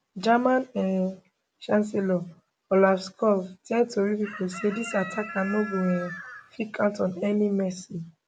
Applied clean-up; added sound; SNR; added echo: none; Chicken, rooster; 12 dB; none.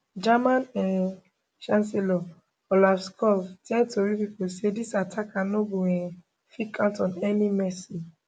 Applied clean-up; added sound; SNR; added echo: none; none; none; none.